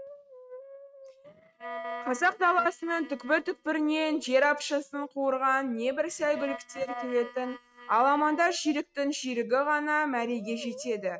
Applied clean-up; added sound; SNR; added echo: neural mask model RNNoise.